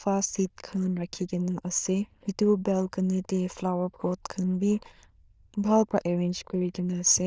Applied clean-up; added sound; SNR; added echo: neural diffusion model UNIVERSE++.